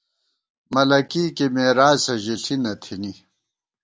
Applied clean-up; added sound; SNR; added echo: none; none; none; none.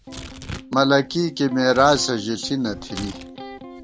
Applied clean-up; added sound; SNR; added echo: none; Electric guitar + Tearing; 14 dB; none.